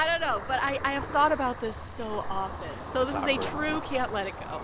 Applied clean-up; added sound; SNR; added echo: none; Ocean; 7 dB; none.